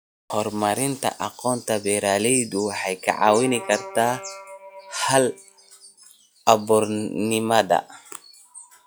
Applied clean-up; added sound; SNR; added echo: classical method log-MMSE.